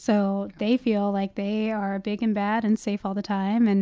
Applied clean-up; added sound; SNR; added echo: none; none; none; none.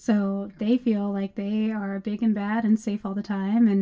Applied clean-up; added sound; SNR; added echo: none; none; none; reverberation time 0.1 s.